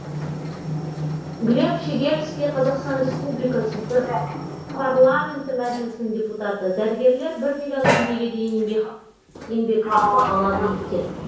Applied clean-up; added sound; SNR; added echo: none; Sliding door; 4 dB; reverberation time 0.6 s.